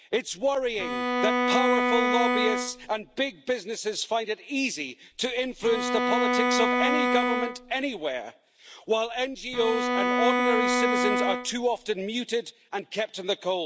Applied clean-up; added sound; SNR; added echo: none; Bowed string instrument; -2 dB; none.